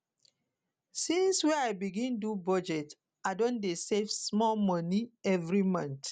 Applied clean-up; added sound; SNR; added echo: none; none; none; none.